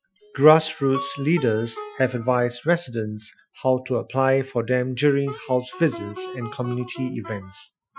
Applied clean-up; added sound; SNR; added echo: classical method Wiener filter.